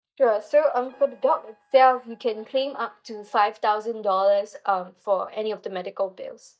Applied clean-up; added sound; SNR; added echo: neural mask model DeepFilterNet 3.